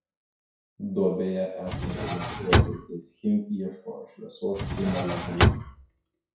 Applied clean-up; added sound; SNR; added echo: classical method WPE with log-MMSE.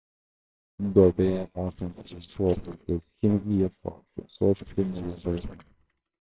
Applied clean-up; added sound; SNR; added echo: neural separator model SepFormer WHAMR!.